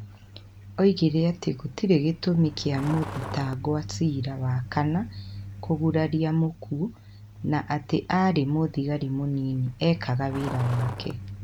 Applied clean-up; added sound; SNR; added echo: none; Truck; 13 dB; none.